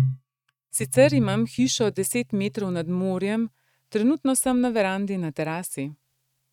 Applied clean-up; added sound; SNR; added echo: neural mask model RNNoise.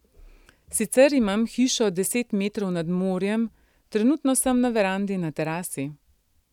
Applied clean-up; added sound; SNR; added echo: none; none; none; none.